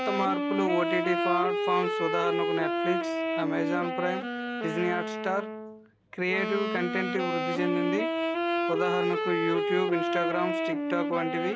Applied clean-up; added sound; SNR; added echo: none; Wind instrument, woodwind instrument; -1 dB; none.